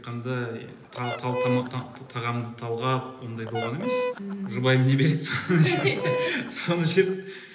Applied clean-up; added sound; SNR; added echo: none; Fowl; 7 dB; reverberation time 1.0 s.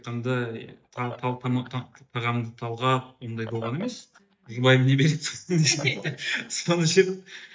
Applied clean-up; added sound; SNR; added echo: neural mask model DeepFilterNet 3.